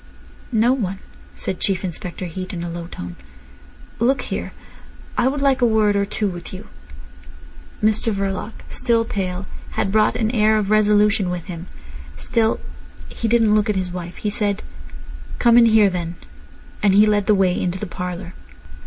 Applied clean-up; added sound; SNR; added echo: none; none; none; none.